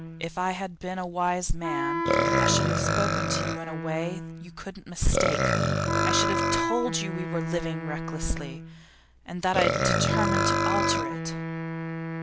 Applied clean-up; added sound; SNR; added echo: none; Wind instrument, woodwind instrument + Burping, eructation; -3 dB; none.